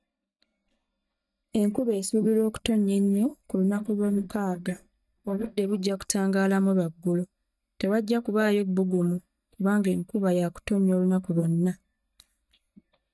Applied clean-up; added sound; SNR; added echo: neural mask model DeepFilterNet 3.